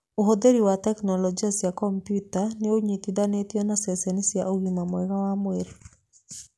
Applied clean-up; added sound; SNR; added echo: none; none; none; none.